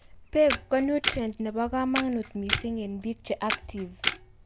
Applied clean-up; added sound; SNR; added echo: none; Camera; 6 dB; none.